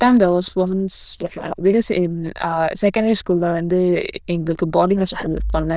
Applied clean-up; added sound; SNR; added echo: neural diffusion model UNIVERSE++.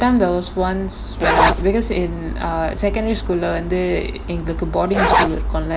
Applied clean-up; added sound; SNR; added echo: none; Zipper (clothing); -2 dB; none.